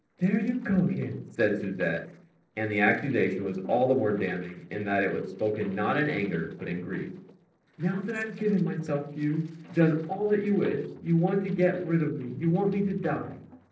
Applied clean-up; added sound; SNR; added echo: neural separator model SepFormer DNS4.